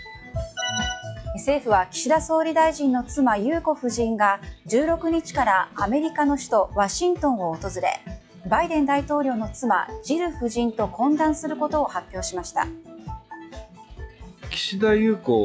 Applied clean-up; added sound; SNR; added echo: classical method log-MMSE.